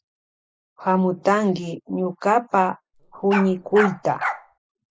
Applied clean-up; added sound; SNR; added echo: none; Bark; 6 dB; none.